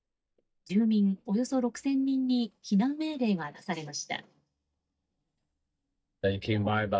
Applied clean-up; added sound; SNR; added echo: neural mask model DeepFilterNet 3.